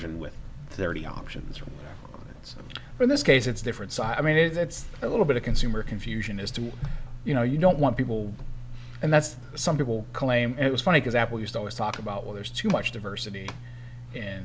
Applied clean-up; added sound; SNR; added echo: none; none; none; none.